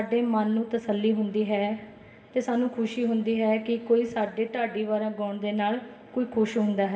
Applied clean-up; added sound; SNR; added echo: none; none; none; reverberation time 1.6 s.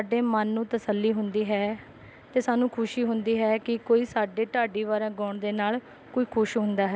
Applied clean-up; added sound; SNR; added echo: none; none; none; none.